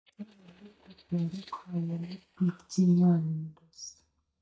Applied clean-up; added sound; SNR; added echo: neural mask model DeepFilterNet 3.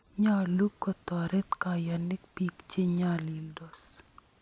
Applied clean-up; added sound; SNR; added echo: none; none; none; none.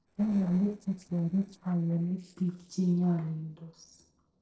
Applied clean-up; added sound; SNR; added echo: neural separator model SepFormer DNS4.